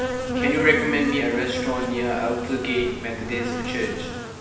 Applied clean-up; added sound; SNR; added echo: none; Insect; 3 dB; reverberation time 0.9 s.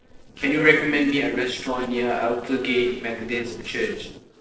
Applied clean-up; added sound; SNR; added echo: neural separator model SepFormer DNS4.